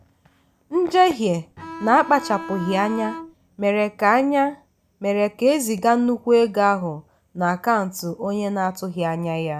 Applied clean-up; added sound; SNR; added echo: none; Bowed string instrument; 12 dB; none.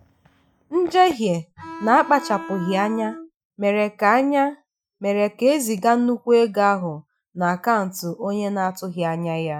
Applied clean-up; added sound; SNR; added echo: classical method Wiener filter.